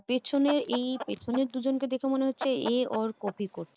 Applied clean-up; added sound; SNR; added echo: none; Chicken, rooster; 13 dB; none.